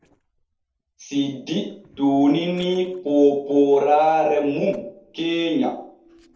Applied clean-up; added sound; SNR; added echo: neural separator model SepFormer DNS4.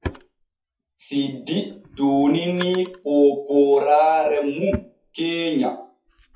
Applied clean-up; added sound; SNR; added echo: classical method WPE with log-MMSE.